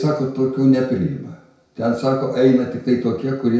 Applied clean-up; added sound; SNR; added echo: none; none; none; reverberation time 0.6 s.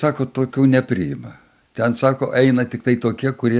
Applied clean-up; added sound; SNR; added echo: none; none; none; none.